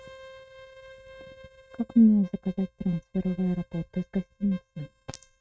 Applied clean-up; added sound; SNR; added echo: neural mask model RNNoise.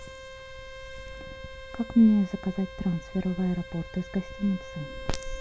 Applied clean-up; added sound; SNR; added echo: none; Bowed string instrument; 15 dB; none.